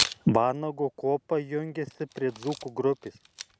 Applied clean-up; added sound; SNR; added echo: none; Camera; 9 dB; none.